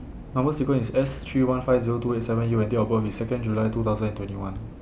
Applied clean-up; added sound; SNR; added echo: none; none; none; none.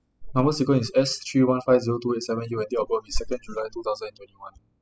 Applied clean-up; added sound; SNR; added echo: classical method spectral subtraction.